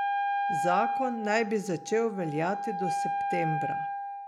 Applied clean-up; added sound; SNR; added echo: none; Wind instrument, woodwind instrument; 0 dB; none.